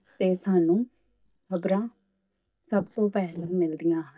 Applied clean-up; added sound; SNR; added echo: neural mask model DeepFilterNet 3.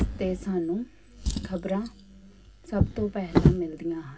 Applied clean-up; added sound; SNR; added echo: none; Drawer open or close; -3 dB; reverberation time 0.4 s.